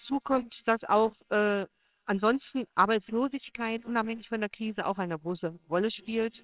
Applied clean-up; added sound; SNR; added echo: neural separator model SepFormer WHAMR!.